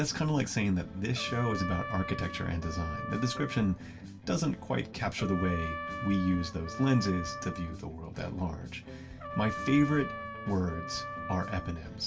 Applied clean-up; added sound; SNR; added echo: none; Trumpet; 10 dB; reverberation time 0.2 s.